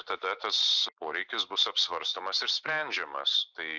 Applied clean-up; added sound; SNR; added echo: neural mask model Resemble Enhance denoiser.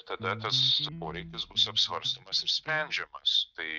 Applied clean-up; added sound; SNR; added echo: neural mask model DeepFilterNet 3.